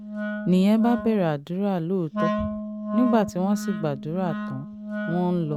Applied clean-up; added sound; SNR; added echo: neural mask model RNNoise.